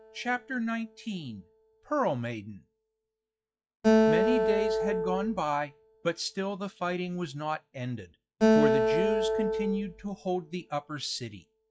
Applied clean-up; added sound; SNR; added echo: classical method log-MMSE.